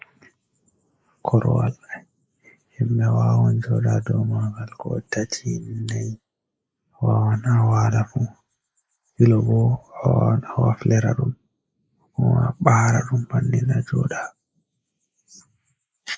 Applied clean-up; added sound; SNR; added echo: neural mask model Resemble Enhance denoiser.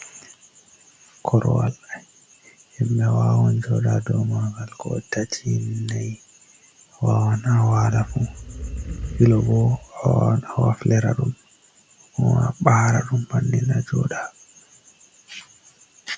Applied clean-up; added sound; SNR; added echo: none; Animal; 12 dB; none.